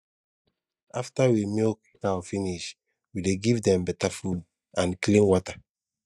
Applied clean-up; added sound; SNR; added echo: neural mask model DeepFilterNet 3.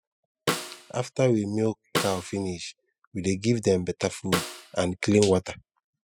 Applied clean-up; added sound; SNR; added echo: classical method spectral subtraction.